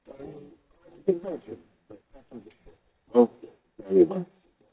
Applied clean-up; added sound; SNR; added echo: neural mask model DeepFilterNet 3.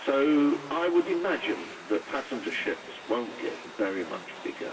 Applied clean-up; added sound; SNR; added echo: none; Domestic sounds, home sounds; 15 dB; reverberation time 1.7 s.